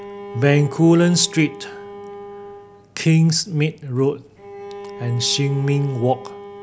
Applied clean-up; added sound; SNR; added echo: none; Bowed string instrument; 16 dB; none.